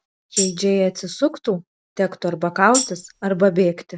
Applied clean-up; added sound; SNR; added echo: none; Tambourine; 7 dB; none.